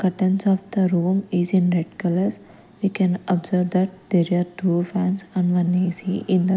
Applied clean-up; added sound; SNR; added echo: none; none; none; none.